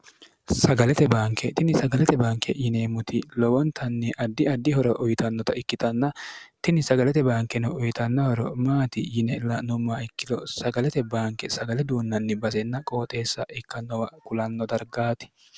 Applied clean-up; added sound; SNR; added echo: none; none; none; none.